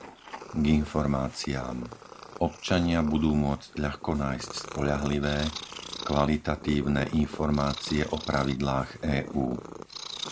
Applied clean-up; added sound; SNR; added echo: none; Purr; 13 dB; none.